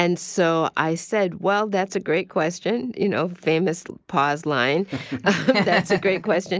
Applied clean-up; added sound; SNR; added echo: none; none; none; none.